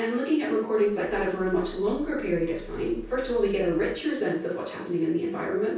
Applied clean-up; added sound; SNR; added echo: none; Growling; 18 dB; reverberation time 0.6 s.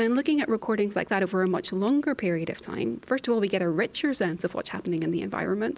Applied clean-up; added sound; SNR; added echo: none; none; none; none.